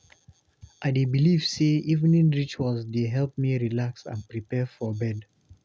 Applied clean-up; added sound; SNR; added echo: none; none; none; none.